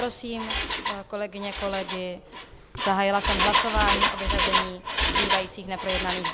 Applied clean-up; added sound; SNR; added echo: none; Engine; -2 dB; none.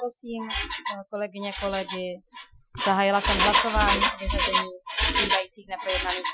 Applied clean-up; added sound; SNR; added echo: classical method Wiener filter.